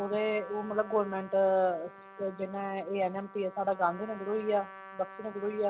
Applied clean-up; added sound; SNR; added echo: none; Trumpet; 17 dB; none.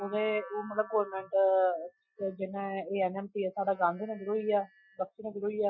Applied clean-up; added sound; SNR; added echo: classical method Wiener filter.